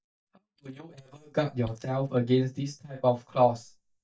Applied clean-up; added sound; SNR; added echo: neural mask model DeepFilterNet 3.